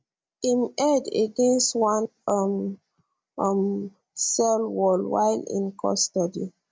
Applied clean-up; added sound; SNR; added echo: none; none; none; none.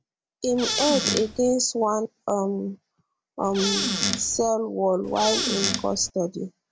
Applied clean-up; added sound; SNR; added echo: none; Squeak / Cupboard open or close; 2 dB; none.